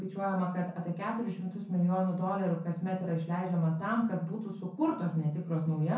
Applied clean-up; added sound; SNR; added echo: none; none; none; reverberation time 0.5 s.